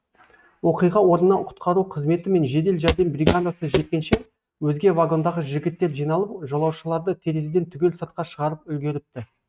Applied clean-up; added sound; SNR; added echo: neural mask model RNNoise.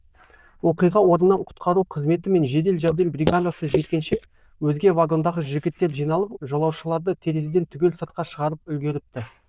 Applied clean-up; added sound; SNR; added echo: neural diffusion model UNIVERSE++.